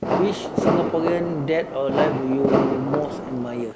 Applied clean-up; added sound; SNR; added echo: none; Fireworks; 0 dB; none.